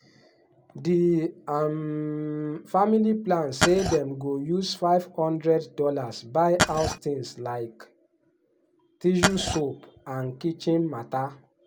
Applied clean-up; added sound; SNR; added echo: none; Glass; -1 dB; none.